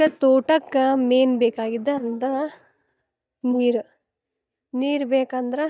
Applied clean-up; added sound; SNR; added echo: neural mask model DeepFilterNet 3.